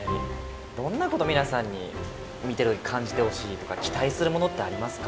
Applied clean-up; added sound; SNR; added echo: none; none; none; none.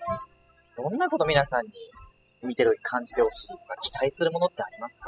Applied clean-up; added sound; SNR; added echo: classical method spectral subtraction.